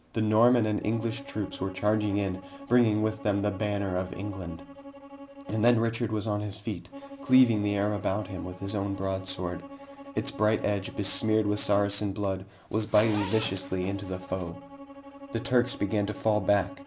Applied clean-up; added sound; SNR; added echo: none; Bowed string instrument + Zipper (clothing); 15 dB; none.